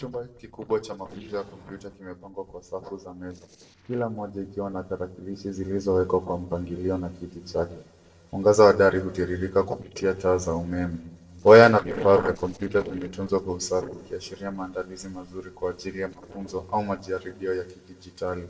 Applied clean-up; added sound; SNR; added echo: neural separator model SepFormer DNS4.